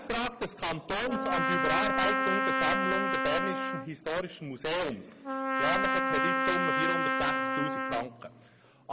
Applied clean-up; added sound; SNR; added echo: none; Trumpet; -3 dB; none.